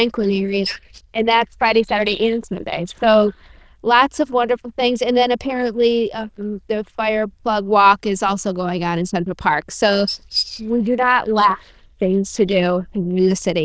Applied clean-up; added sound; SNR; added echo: neural diffusion model UNIVERSE++.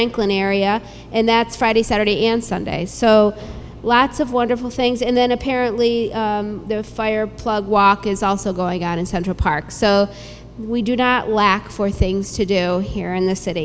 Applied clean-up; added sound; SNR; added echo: none; none; none; none.